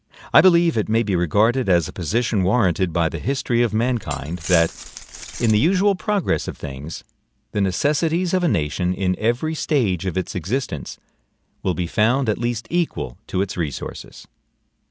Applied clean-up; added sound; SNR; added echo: none; Glass; 13 dB; none.